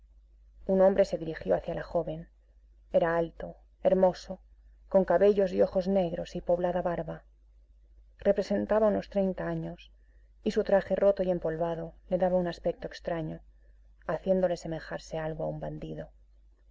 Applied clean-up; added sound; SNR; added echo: none; none; none; none.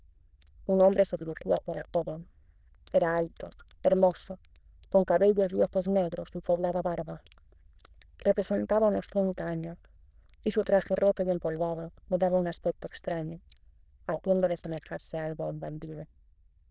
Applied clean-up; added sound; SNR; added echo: neural diffusion model UNIVERSE++.